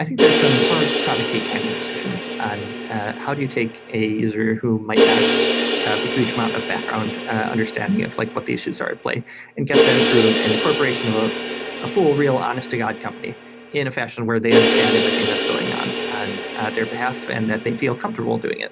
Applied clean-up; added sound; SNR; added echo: none; Crash cymbal; -1 dB; none.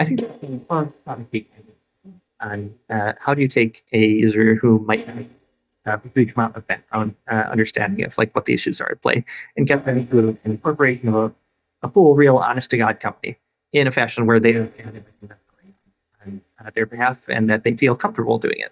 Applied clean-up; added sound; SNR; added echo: neural mask model DeepFilterNet 3.